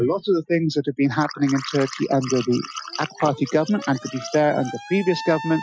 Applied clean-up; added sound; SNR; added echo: classical method Wiener filter.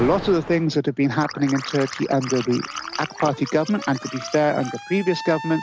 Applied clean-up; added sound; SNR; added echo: none; Alarm + Liquid; 12 dB; none.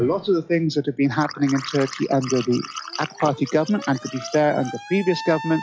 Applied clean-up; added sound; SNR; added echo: classical method log-MMSE.